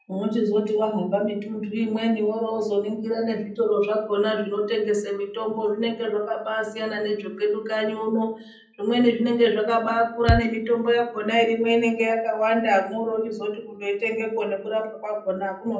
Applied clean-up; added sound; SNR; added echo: none; Bass drum; -1 dB; reverberation time 0.6 s.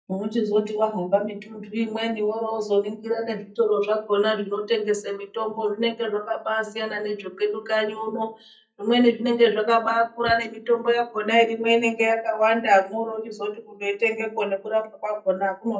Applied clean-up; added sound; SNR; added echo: neural mask model DeepFilterNet 3.